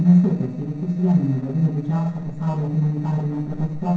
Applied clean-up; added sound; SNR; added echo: neural separator model SepFormer DNS4.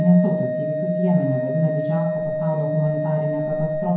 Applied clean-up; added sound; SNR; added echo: none; Organ; 3 dB; reverberation time 0.9 s.